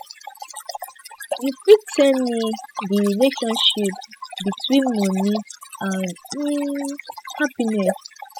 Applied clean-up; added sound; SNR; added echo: classical method spectral subtraction.